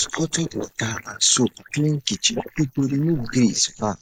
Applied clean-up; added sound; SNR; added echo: neural mask model Resemble Enhance denoiser.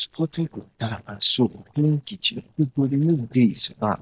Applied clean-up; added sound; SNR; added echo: neural mask model DeepFilterNet 3.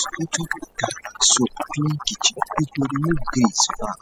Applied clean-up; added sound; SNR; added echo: classical method spectral subtraction.